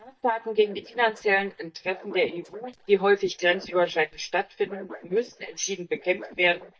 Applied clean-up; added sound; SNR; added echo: neural mask model DeepFilterNet 3.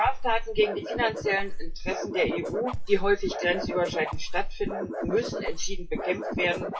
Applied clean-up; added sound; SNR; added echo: classical method WPE with log-MMSE.